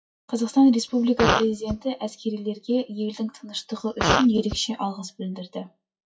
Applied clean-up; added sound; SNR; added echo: classical method WPE with log-MMSE.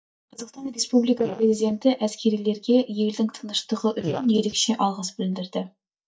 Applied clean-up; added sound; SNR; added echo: neural mask model DeepFilterNet 3.